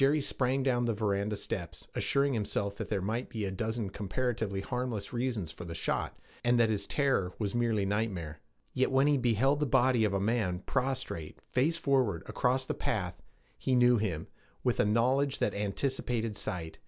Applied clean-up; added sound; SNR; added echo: none; none; none; none.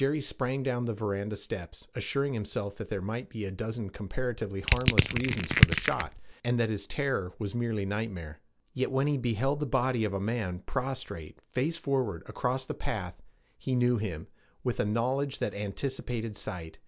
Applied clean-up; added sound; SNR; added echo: none; Crushing; -5 dB; none.